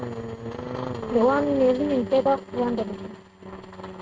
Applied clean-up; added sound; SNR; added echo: neural mask model RNNoise.